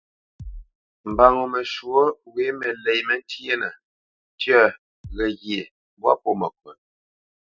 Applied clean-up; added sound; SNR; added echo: classical method spectral subtraction.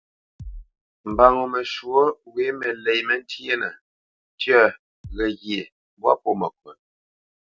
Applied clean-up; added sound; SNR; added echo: none; Bass drum; 15 dB; none.